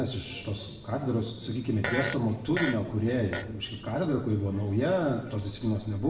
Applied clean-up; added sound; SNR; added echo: none; Fart; 7 dB; reverberation time 0.9 s.